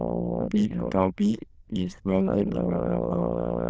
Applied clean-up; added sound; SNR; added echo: neural diffusion model UNIVERSE++.